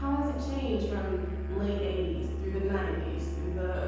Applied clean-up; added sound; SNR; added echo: none; Musical instrument; 1 dB; reverberation time 1.2 s.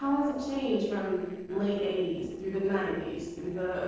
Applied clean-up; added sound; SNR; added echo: neural separator model SepFormer DNS4.